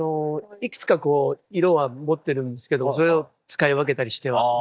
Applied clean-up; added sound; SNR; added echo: neural mask model DeepFilterNet 3.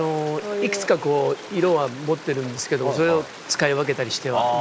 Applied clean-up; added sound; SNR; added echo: none; Stream; 16 dB; none.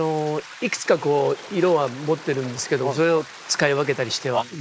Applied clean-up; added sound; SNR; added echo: neural mask model Resemble Enhance denoiser.